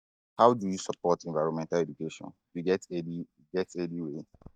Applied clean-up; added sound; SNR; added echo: neural mask model DeepFilterNet 3.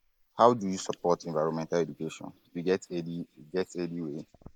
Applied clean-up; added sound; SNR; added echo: neural mask model Resemble Enhance denoiser.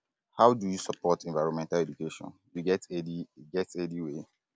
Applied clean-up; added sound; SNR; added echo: none; none; none; none.